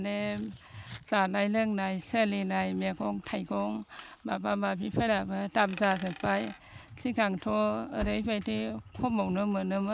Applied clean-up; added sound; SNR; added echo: none; Coin (dropping) + Engine starting; 20 dB; none.